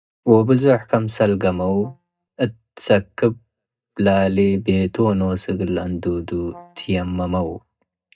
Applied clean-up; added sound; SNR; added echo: neural mask model DeepFilterNet 3.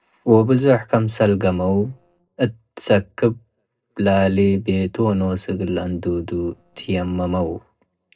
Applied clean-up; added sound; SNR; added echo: neural separator model SepFormer DNS4.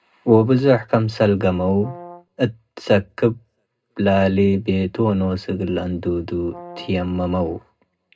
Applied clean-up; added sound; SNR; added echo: none; Brass instrument; 20 dB; reverberation time 0.2 s.